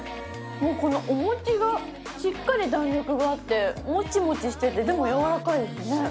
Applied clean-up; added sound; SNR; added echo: none; none; none; none.